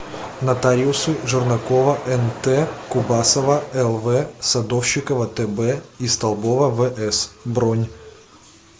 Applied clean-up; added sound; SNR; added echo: none; none; none; none.